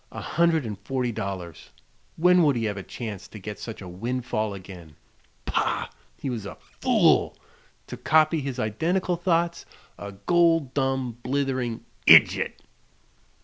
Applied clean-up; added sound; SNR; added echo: none; none; none; none.